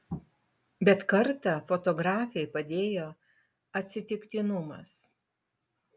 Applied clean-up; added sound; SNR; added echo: none; none; none; none.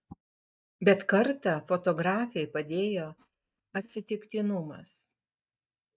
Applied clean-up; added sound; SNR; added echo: neural mask model DeepFilterNet 3.